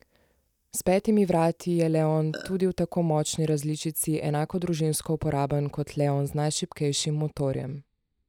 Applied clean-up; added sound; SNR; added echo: neural mask model DeepFilterNet 3.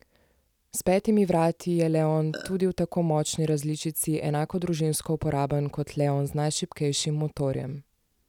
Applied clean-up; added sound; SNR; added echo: none; Burping, eructation; 13 dB; none.